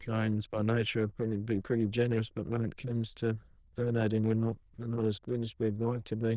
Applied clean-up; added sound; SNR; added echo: neural diffusion model UNIVERSE++.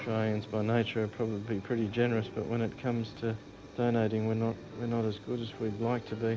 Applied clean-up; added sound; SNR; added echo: none; none; none; none.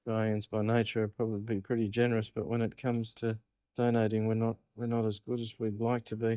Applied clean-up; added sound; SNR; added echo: neural mask model DeepFilterNet 3.